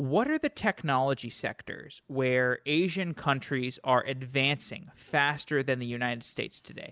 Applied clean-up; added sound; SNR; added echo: none; none; none; none.